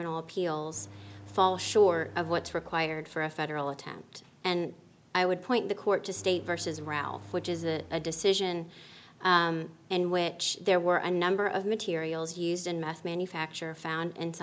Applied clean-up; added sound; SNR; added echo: none; Engine; 19 dB; none.